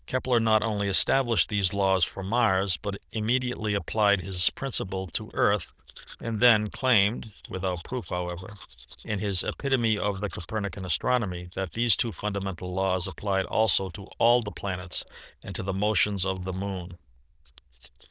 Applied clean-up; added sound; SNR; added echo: neural diffusion model UNIVERSE++.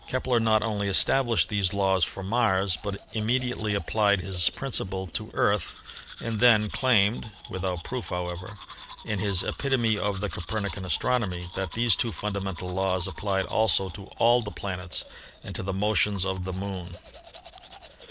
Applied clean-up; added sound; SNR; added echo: none; Domestic sounds, home sounds; 18 dB; none.